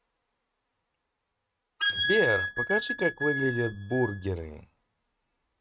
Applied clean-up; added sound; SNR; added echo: neural mask model RNNoise.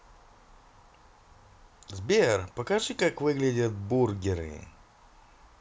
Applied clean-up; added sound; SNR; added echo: none; none; none; none.